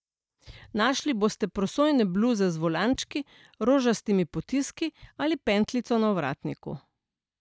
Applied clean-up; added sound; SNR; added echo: neural mask model DeepFilterNet 3.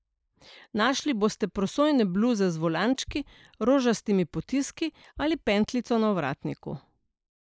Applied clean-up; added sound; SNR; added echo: neural mask model Resemble Enhance denoiser.